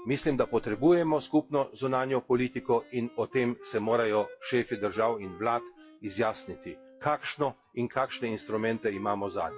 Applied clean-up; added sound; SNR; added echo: classical method WPE with log-MMSE.